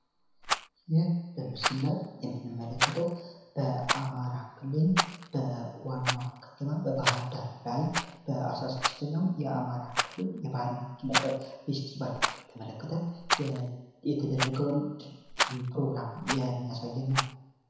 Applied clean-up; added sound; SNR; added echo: none; Rattle; 4 dB; reverberation time 1.0 s.